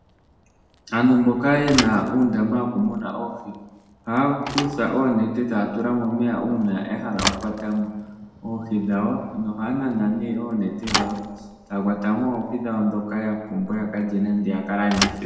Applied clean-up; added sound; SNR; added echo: none; Thump, thud / Bicycle; 11 dB; reverberation time 1.0 s.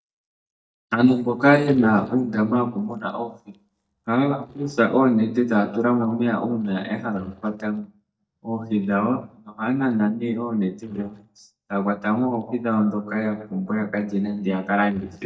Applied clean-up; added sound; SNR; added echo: neural mask model DeepFilterNet 3.